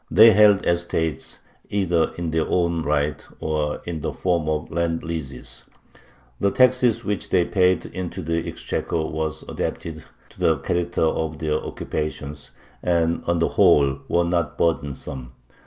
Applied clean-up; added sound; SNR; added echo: neural mask model Resemble Enhance denoiser.